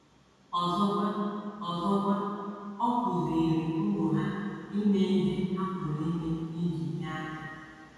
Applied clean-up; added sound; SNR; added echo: none; none; none; reverberation time 2.1 s.